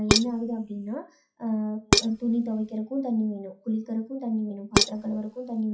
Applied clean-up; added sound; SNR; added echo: classical method WPE with log-MMSE.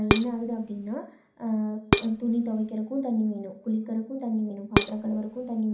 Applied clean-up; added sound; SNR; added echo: none; Dishes, pots, and pans; -2 dB; reverberation time 0.5 s.